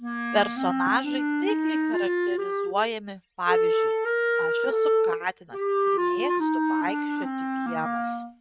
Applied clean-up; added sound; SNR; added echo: neural mask model RNNoise.